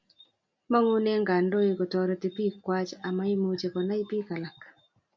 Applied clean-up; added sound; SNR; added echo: none; none; none; none.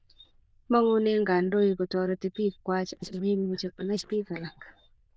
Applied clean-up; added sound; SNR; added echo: neural diffusion model UNIVERSE++.